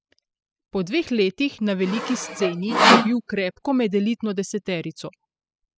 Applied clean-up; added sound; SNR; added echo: classical method spectral subtraction.